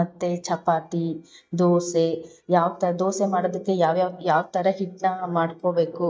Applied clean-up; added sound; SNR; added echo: neural mask model DeepFilterNet 3.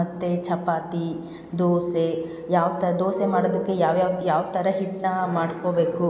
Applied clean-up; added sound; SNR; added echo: none; none; none; none.